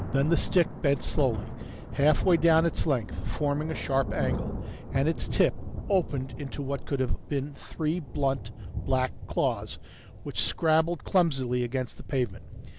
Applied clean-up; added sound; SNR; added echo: none; Thunder / Rain; 10 dB; none.